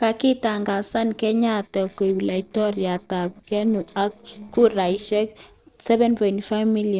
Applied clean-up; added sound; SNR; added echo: neural separator model SepFormer DNS4.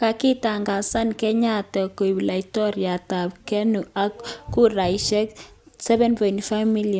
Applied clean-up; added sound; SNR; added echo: none; none; none; none.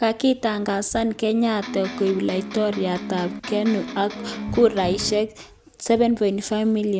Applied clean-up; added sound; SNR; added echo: none; Electric guitar; 9 dB; none.